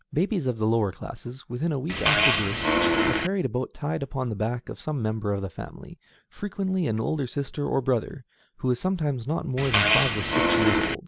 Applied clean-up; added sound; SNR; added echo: none; Fart; -4 dB; none.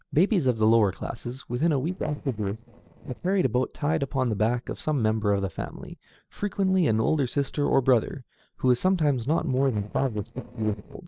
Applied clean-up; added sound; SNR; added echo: neural separator model SepFormer DNS4.